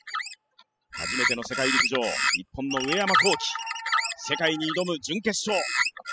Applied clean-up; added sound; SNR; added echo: classical method spectral subtraction.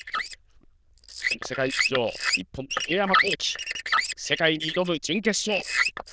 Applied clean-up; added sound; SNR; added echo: neural diffusion model UNIVERSE++.